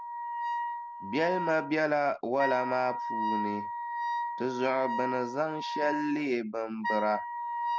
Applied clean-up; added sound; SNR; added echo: none; Wind instrument, woodwind instrument; 3 dB; none.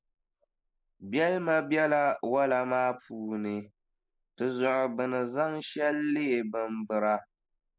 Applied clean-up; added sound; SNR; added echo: neural mask model Resemble Enhance denoiser.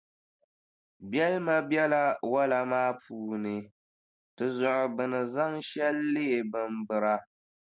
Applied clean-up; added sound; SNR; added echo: none; none; none; none.